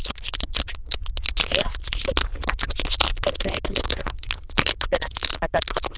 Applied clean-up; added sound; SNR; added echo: neural diffusion model UNIVERSE++.